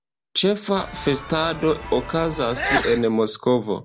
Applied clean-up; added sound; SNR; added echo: none; Sneeze / Church bell; 6 dB; none.